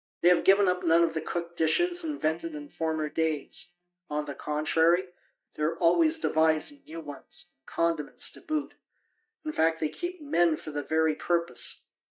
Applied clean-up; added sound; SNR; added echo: neural mask model DeepFilterNet 3.